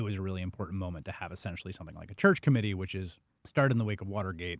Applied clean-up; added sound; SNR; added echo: none; none; none; none.